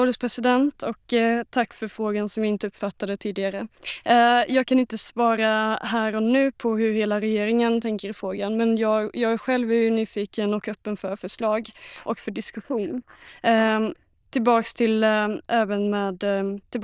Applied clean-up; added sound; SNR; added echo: neural diffusion model UNIVERSE++.